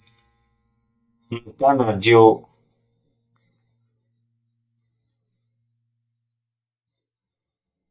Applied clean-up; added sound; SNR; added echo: neural mask model DeepFilterNet 3.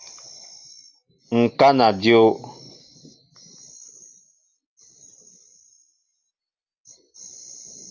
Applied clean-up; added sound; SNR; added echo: none; none; none; none.